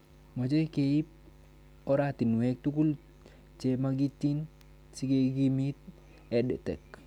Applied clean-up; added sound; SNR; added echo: none; none; none; none.